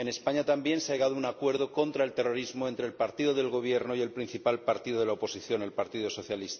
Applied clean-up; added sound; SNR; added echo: none; none; none; none.